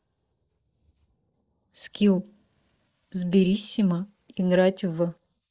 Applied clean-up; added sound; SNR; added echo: neural mask model Resemble Enhance denoiser.